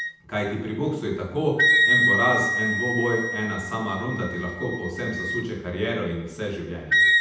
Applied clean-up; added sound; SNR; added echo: none; Wind instrument, woodwind instrument; -3 dB; reverberation time 0.9 s.